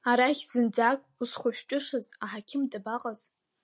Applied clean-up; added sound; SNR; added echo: none; none; none; none.